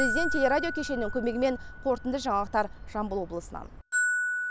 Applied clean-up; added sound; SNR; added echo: none; Glockenspiel; 4 dB; none.